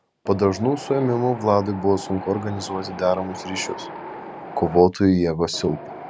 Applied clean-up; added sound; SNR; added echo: none; Wind; 14 dB; none.